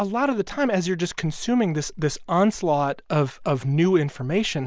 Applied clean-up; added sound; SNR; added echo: none; none; none; none.